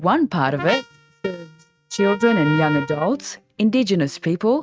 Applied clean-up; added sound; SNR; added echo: neural mask model RNNoise.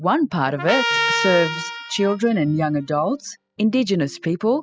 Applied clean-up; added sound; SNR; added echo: classical method spectral subtraction.